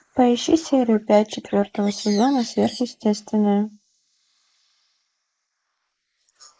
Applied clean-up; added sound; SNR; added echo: neural mask model Resemble Enhance denoiser.